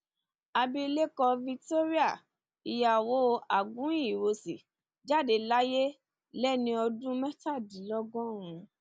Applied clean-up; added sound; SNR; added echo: none; none; none; none.